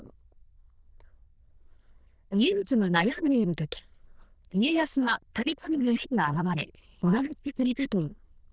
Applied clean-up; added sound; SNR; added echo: neural diffusion model UNIVERSE++.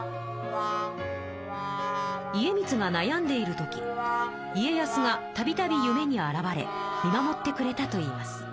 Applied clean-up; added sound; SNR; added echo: none; Brass instrument; 5 dB; none.